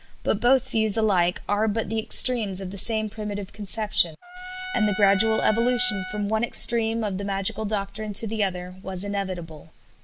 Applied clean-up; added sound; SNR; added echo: none; Trumpet; 11 dB; none.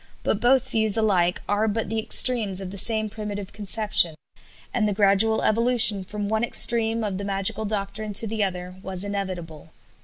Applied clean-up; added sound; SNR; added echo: none; none; none; none.